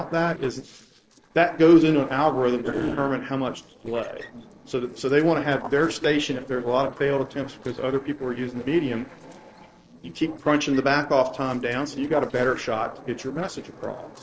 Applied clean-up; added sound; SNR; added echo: neural separator model SepFormer DNS4.